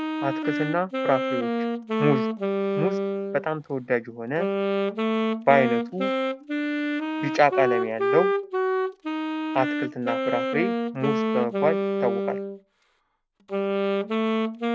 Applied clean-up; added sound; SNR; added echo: none; Wind instrument, woodwind instrument; -2 dB; none.